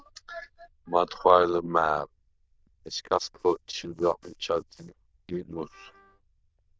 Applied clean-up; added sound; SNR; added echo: neural diffusion model UNIVERSE++.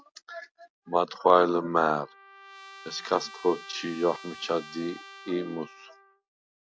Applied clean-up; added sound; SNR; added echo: none; Trumpet; 19 dB; none.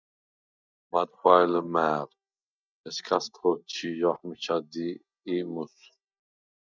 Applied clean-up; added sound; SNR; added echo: neural mask model DeepFilterNet 3.